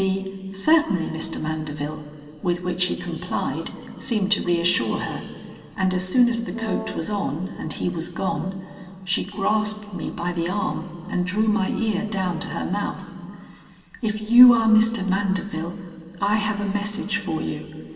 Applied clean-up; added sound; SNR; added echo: none; Brass instrument; 12 dB; reverberation time 2.7 s.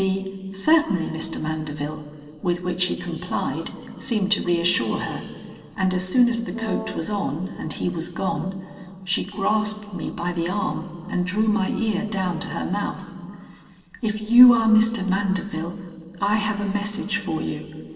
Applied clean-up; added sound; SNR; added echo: neural separator model SepFormer DNS4.